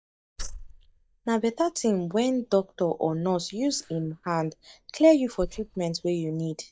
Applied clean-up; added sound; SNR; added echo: neural mask model DeepFilterNet 3.